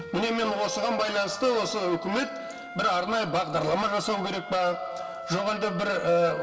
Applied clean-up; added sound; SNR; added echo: none; Wind instrument, woodwind instrument; 12 dB; reverberation time 0.2 s.